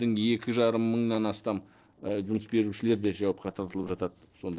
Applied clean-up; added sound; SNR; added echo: neural separator model SepFormer DNS4.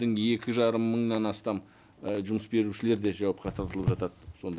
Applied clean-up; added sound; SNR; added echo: none; none; none; none.